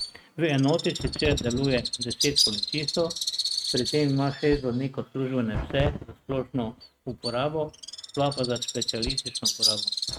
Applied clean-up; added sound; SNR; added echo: neural mask model RNNoise.